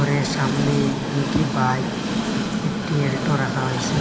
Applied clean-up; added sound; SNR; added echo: none; Train; 0 dB; reverberation time 0.4 s.